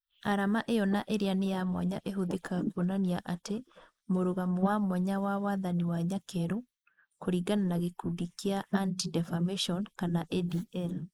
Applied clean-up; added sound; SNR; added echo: neural mask model Resemble Enhance denoiser.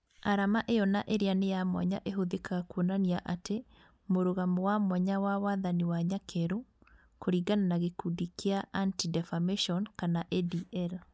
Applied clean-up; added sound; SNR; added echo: none; none; none; none.